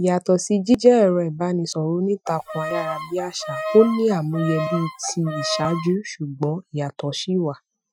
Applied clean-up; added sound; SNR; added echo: classical method Wiener filter.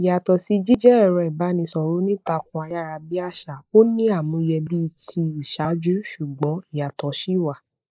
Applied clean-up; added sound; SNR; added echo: neural mask model Resemble Enhance denoiser.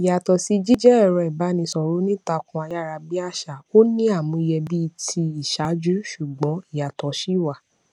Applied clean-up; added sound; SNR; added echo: none; none; none; none.